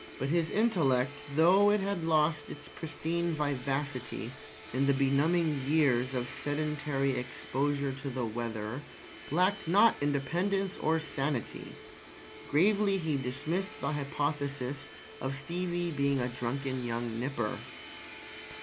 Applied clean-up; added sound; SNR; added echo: none; Domestic sounds, home sounds; 15 dB; none.